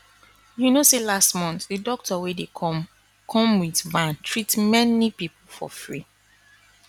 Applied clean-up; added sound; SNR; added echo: none; none; none; none.